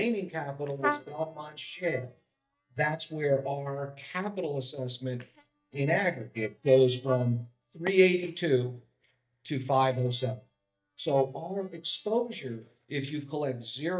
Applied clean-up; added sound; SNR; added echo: neural mask model DeepFilterNet 3.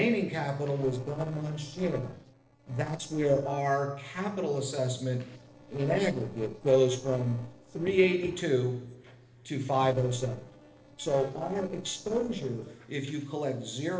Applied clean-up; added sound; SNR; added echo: neural separator model SepFormer DNS4.